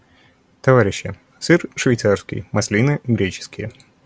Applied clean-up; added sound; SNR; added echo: none; none; none; none.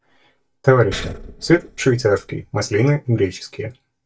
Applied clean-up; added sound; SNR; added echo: neural mask model DeepFilterNet 3.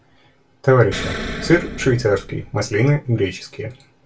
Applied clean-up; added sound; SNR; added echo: none; Explosion; 10 dB; reverberation time 0.2 s.